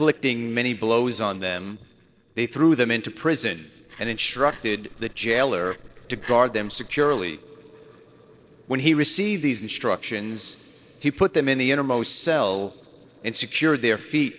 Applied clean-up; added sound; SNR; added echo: neural separator model SepFormer DNS4.